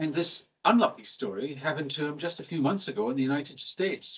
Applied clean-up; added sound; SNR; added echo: neural mask model DeepFilterNet 3.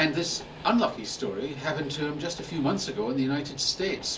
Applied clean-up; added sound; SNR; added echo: none; Train; 17 dB; reverberation time 0.3 s.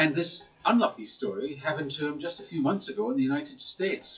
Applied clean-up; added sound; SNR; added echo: classical method WPE with log-MMSE.